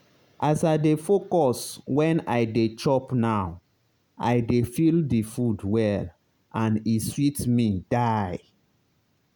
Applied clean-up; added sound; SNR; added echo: none; none; none; none.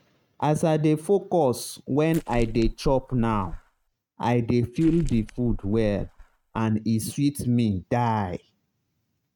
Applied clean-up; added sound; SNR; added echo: neural mask model RNNoise.